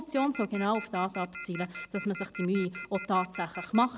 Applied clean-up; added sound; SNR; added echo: none; Telephone; 12 dB; none.